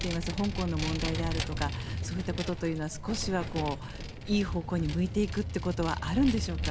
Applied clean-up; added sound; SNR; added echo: none; Vehicle; 3 dB; none.